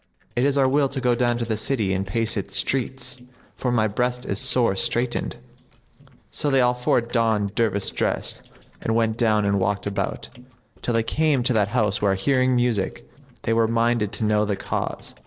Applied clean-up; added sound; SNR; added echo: neural separator model SepFormer DNS4.